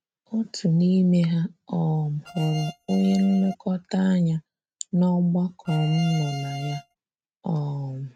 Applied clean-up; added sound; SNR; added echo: neural mask model RNNoise.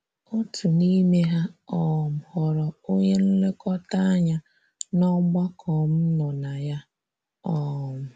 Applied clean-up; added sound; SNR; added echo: none; none; none; none.